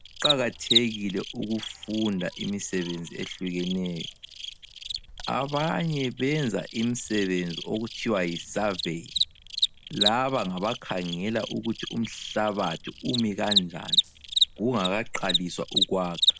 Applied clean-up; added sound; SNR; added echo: none; Cricket; 2 dB; none.